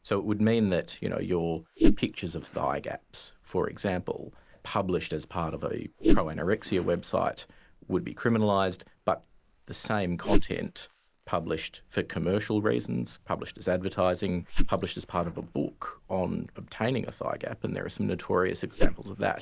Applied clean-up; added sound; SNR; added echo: neural mask model Resemble Enhance denoiser.